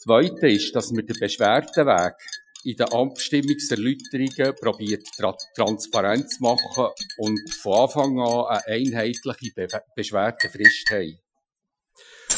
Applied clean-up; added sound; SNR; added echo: classical method Wiener filter.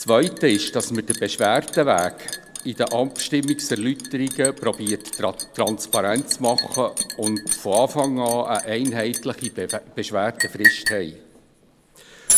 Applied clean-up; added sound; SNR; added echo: none; Liquid; 4 dB; none.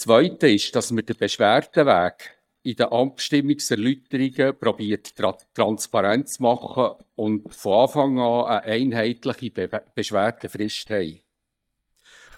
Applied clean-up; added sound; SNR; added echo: neural mask model DeepFilterNet 3.